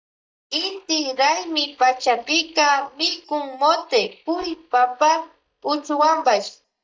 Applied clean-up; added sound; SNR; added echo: neural mask model DeepFilterNet 3.